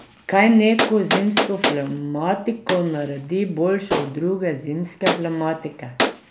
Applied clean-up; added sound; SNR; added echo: none; Gunshot, gunfire; 5 dB; none.